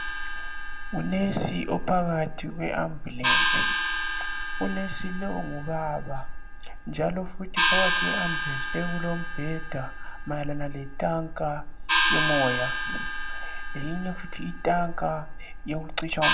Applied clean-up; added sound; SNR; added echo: none; Gong; -3 dB; reverberation time 0.4 s.